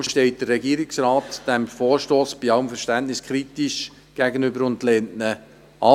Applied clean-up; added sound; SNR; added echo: none; none; none; none.